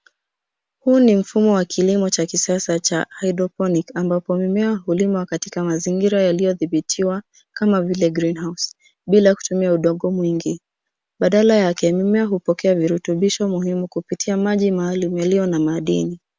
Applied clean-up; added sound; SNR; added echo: none; none; none; none.